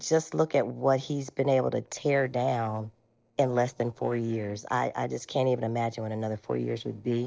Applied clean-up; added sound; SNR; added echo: neural separator model SepFormer DNS4.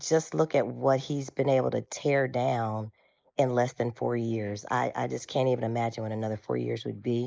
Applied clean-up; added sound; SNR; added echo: neural mask model Resemble Enhance denoiser.